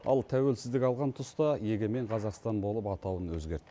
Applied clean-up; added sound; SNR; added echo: none; none; none; none.